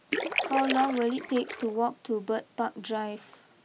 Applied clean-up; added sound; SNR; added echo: none; Splash, splatter; 4 dB; none.